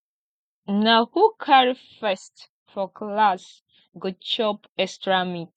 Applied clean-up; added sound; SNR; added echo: none; none; none; none.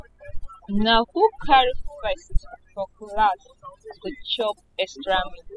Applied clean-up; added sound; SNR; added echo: classical method spectral subtraction.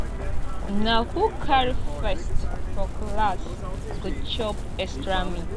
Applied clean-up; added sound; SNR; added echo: none; Chirp, tweet; -4 dB; none.